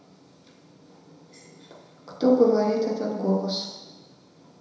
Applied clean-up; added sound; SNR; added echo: none; none; none; reverberation time 1.0 s.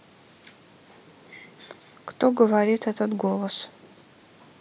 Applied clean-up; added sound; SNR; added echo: none; none; none; none.